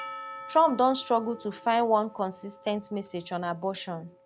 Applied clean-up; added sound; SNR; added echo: none; Percussion; 17 dB; none.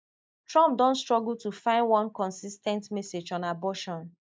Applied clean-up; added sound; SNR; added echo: neural mask model Resemble Enhance denoiser.